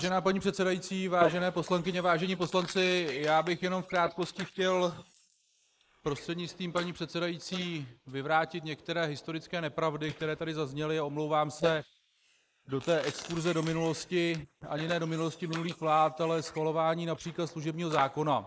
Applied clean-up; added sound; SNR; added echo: neural mask model Resemble Enhance denoiser.